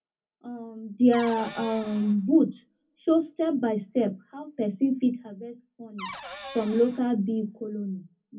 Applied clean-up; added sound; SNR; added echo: none; Cupboard open or close / Door; 14 dB; reverberation time 0.3 s.